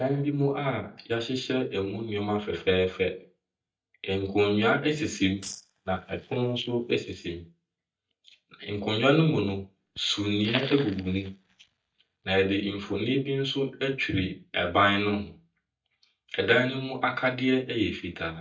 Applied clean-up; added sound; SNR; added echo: neural mask model DeepFilterNet 3.